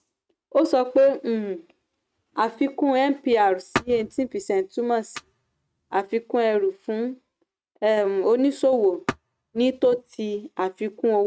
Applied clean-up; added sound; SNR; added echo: neural mask model RNNoise.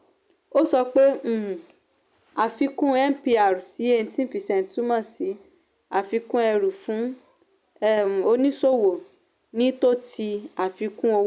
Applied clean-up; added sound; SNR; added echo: none; none; none; none.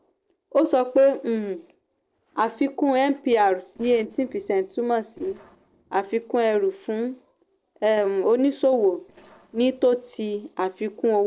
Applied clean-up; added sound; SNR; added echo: neural separator model SepFormer DNS4.